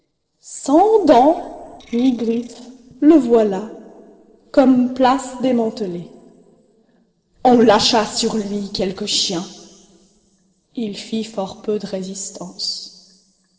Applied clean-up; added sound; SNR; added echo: neural separator model SepFormer DNS4.